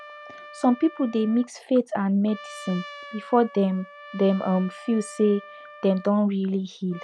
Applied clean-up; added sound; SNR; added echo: none; Trumpet; 19 dB; none.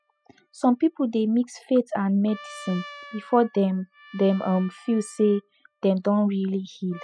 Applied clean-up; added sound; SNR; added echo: classical method spectral subtraction.